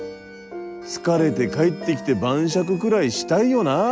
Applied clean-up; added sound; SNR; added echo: none; none; none; none.